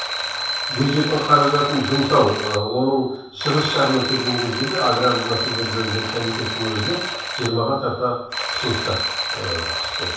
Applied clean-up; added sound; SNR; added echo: none; Alarm; 4 dB; reverberation time 0.7 s.